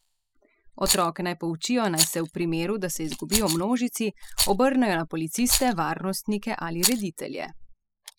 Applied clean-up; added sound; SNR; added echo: classical method spectral subtraction.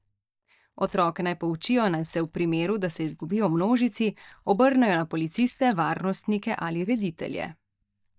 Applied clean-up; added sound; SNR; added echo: neural mask model DeepFilterNet 3.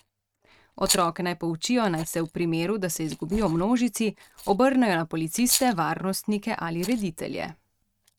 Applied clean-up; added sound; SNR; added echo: neural mask model RNNoise.